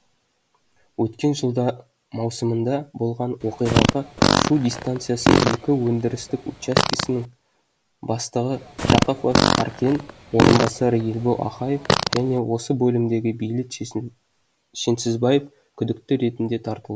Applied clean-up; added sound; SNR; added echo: none; Fart; -2 dB; none.